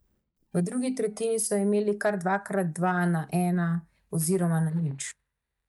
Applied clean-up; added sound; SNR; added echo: neural mask model DeepFilterNet 3.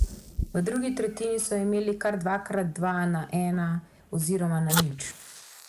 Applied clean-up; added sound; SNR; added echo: neural mask model Resemble Enhance denoiser.